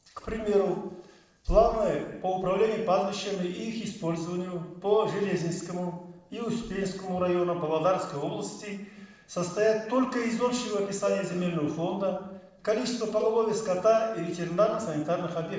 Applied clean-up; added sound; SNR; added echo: neural separator model SepFormer DNS4.